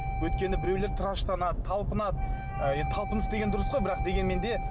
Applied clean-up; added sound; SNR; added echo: none; Wind instrument, woodwind instrument; 10 dB; none.